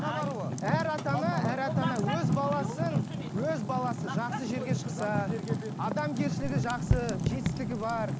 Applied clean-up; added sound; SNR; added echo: none; Raindrop / Drip + Fire; -2 dB; none.